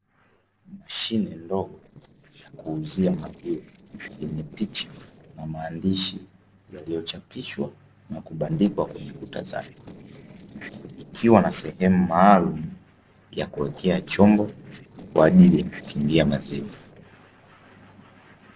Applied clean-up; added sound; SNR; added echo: neural separator model SepFormer DNS4.